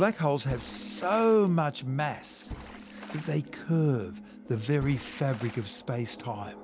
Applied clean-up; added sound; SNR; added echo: none; Water / Splash, splatter; 18 dB; none.